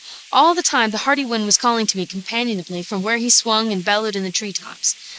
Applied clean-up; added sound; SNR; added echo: neural mask model Resemble Enhance denoiser.